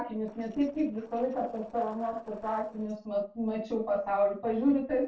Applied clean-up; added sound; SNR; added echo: neural separator model SepFormer DNS4.